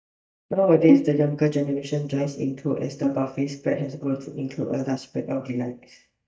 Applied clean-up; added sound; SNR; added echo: neural mask model DeepFilterNet 3.